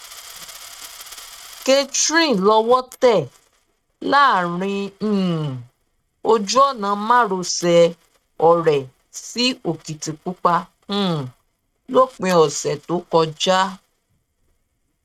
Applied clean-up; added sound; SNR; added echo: neural mask model RNNoise.